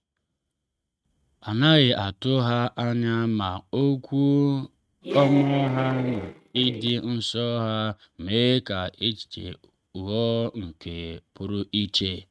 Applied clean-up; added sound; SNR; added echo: neural mask model RNNoise.